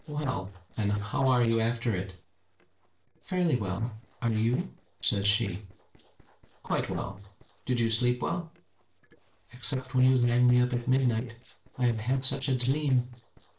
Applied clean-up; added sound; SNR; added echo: neural separator model SepFormer DNS4.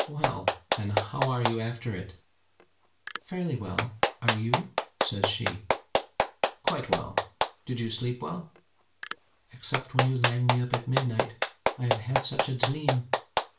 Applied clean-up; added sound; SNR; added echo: none; Clapping; -1 dB; reverberation time 0.3 s.